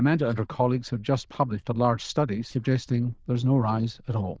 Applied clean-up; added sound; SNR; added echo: neural diffusion model UNIVERSE++.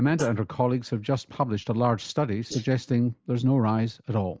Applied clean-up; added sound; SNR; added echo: neural mask model Resemble Enhance denoiser.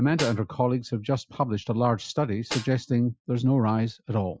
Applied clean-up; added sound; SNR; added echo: classical method Wiener filter.